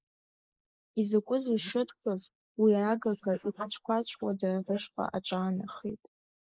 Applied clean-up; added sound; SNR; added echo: neural mask model Resemble Enhance denoiser.